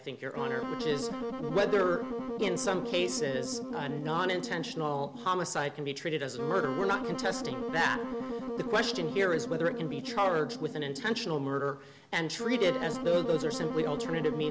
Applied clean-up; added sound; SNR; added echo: none; Wind instrument, woodwind instrument; 5 dB; none.